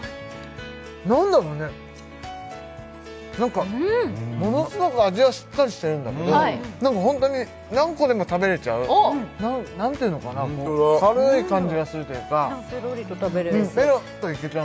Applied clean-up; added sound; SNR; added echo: none; none; none; none.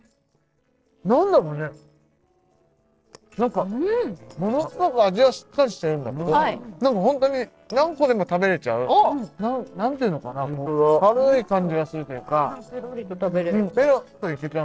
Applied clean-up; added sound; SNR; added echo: neural separator model SepFormer DNS4.